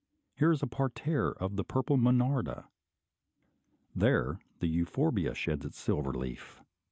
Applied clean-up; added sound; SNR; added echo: none; none; none; none.